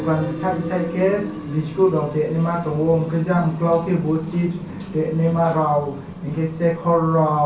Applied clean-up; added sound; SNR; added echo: none; Fill (with liquid); 14 dB; reverberation time 0.6 s.